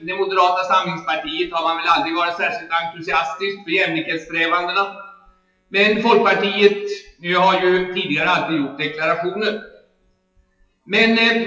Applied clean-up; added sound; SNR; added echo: classical method WPE with log-MMSE.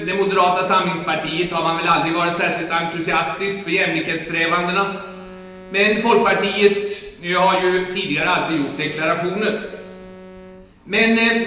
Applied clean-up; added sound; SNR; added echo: none; Wind instrument, woodwind instrument; 20 dB; reverberation time 1.1 s.